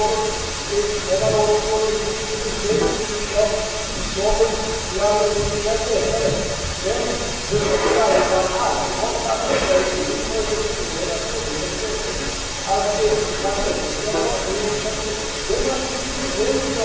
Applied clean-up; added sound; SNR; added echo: none; Piano; 14 dB; reverberation time 0.9 s.